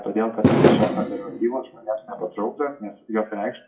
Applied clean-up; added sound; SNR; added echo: classical method WPE with log-MMSE.